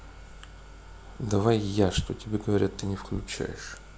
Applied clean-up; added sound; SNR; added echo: none; none; none; none.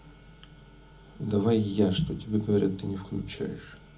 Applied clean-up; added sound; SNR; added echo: none; none; none; reverberation time 0.4 s.